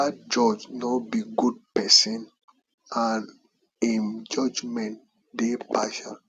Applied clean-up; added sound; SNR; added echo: none; none; none; none.